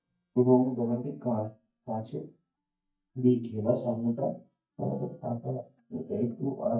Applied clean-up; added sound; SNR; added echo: neural mask model DeepFilterNet 3.